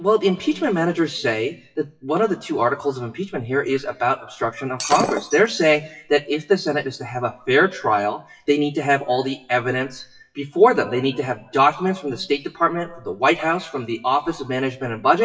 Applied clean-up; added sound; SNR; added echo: classical method WPE with log-MMSE.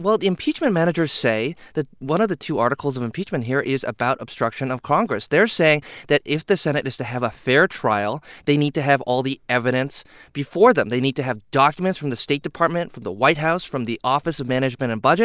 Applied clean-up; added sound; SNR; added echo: none; none; none; none.